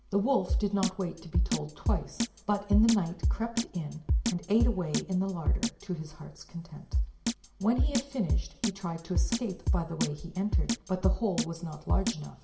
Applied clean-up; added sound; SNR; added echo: none; Drum kit; -1 dB; reverberation time 1.5 s.